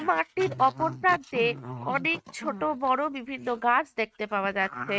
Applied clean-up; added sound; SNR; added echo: neural mask model RNNoise.